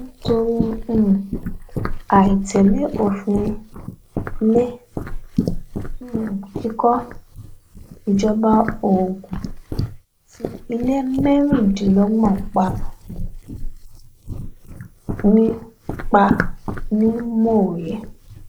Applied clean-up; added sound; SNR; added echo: neural mask model Resemble Enhance denoiser.